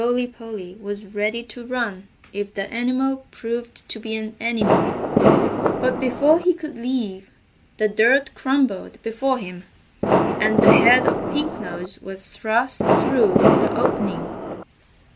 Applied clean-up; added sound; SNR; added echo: none; Fireworks; -5 dB; none.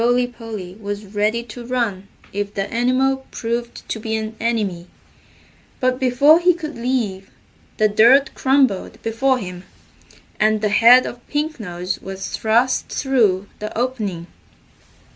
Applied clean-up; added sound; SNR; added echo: none; none; none; none.